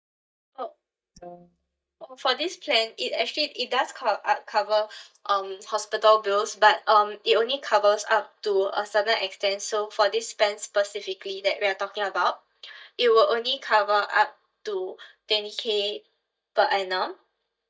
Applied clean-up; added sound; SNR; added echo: neural mask model DeepFilterNet 3.